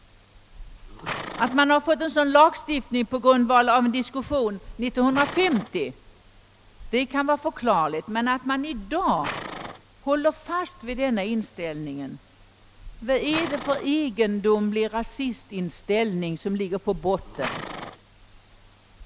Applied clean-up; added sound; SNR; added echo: none; Livestock, farm animals, working animals; 15 dB; none.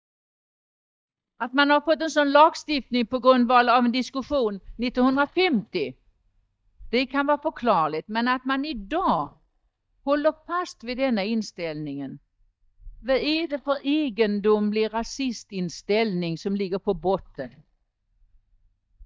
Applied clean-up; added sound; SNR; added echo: neural mask model DeepFilterNet 3.